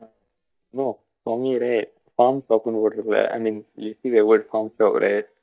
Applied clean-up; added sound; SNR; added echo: neural mask model DeepFilterNet 3.